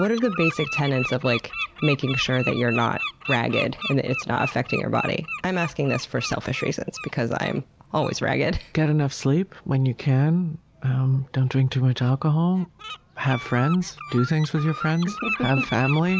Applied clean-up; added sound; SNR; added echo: none; Bird; 11 dB; none.